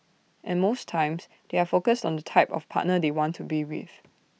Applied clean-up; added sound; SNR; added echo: none; none; none; none.